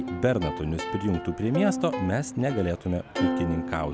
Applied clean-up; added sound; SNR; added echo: none; Plucked string instrument; 5 dB; none.